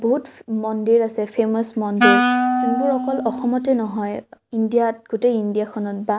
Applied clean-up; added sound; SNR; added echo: none; Wind instrument, woodwind instrument; 0 dB; none.